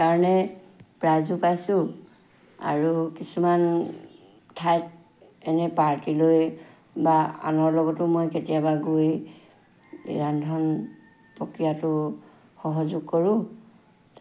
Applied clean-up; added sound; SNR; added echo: none; none; none; none.